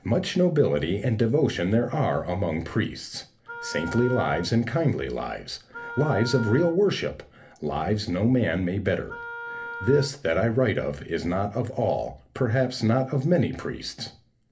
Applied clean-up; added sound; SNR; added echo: none; Wind instrument, woodwind instrument; 14 dB; reverberation time 0.3 s.